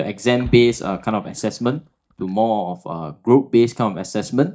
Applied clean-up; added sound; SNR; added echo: neural mask model DeepFilterNet 3.